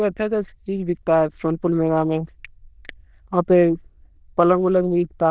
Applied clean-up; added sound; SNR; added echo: neural diffusion model UNIVERSE++.